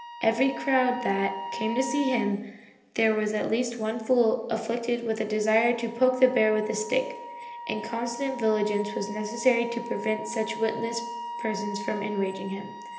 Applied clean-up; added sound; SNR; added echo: none; Wind instrument, woodwind instrument; 12 dB; reverberation time 1.4 s.